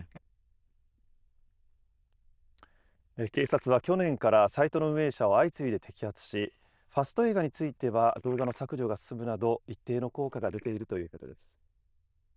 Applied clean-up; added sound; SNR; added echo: neural diffusion model UNIVERSE++.